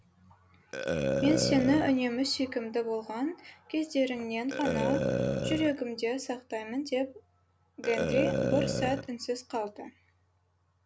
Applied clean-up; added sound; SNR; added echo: none; Burping, eructation; 2 dB; none.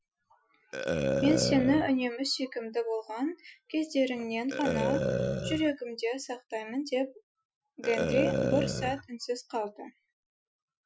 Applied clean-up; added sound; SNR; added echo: classical method Wiener filter.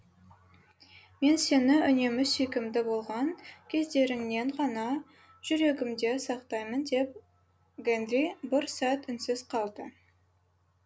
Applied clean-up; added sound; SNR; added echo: none; none; none; none.